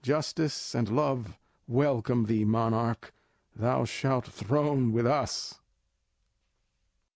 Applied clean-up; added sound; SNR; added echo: none; none; none; none.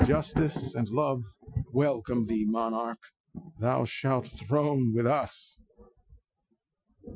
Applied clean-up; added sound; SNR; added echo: classical method Wiener filter.